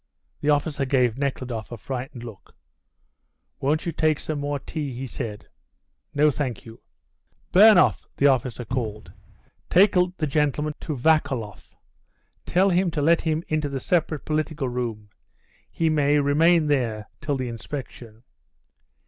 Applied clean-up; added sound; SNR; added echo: none; Cupboard open or close; 8 dB; none.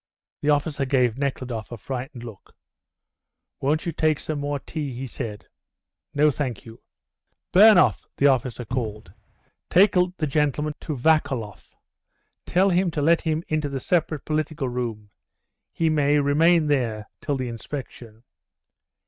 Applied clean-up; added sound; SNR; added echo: neural mask model RNNoise.